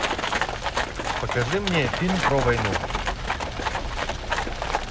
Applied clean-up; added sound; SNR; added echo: none; Livestock, farm animals, working animals; 0 dB; none.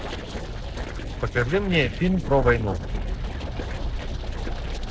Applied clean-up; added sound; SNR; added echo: neural separator model SepFormer DNS4.